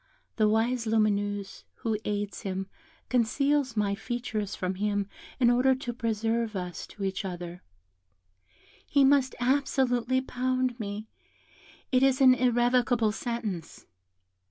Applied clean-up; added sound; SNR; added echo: none; none; none; none.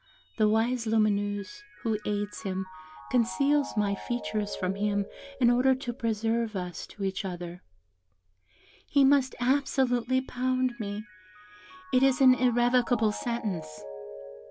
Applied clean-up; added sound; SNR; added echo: none; Mallet percussion; 17 dB; none.